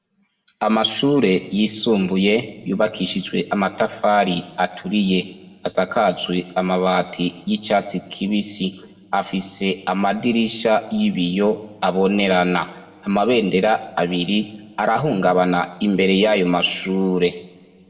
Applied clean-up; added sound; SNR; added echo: none; none; none; reverberation time 1.1 s.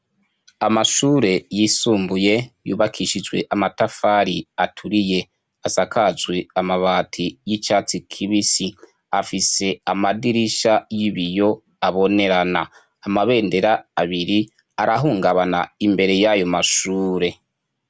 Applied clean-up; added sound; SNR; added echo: none; none; none; none.